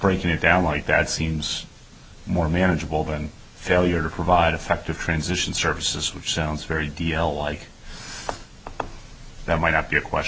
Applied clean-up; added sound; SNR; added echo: none; none; none; none.